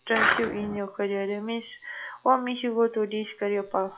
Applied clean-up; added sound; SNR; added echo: classical method log-MMSE.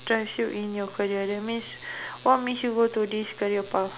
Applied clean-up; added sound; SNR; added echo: none; none; none; none.